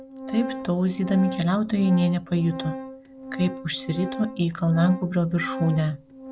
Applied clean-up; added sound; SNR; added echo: none; Organ; 11 dB; none.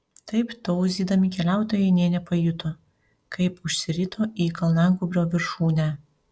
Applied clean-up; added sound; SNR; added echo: none; none; none; none.